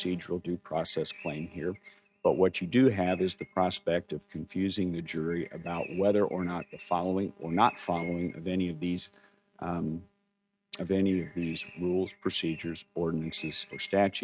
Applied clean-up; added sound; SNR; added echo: neural mask model RNNoise.